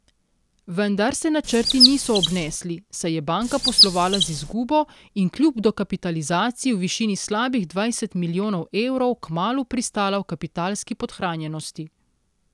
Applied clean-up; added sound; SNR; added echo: none; Chirp, tweet; -3 dB; none.